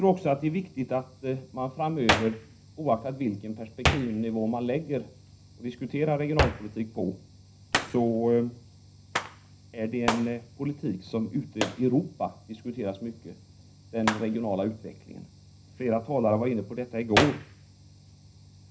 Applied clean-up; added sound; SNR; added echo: none; Hands; 6 dB; reverberation time 0.4 s.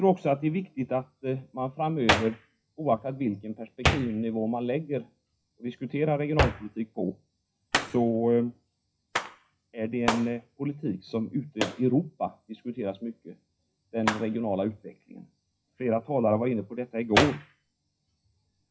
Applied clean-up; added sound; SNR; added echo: classical method WPE with log-MMSE.